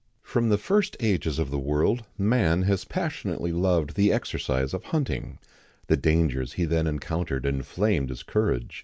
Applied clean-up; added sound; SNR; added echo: none; none; none; none.